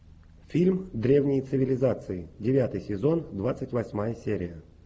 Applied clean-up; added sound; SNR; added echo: none; none; none; none.